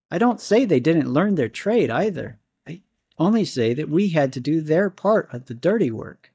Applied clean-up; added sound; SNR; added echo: neural mask model DeepFilterNet 3.